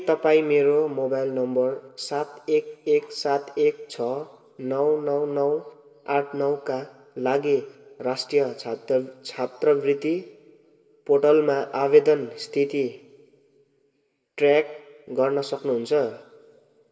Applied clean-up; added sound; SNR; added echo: none; none; none; reverberation time 1.4 s.